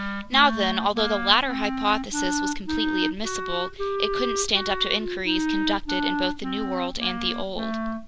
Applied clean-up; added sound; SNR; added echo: none; Wind instrument, woodwind instrument; 2 dB; none.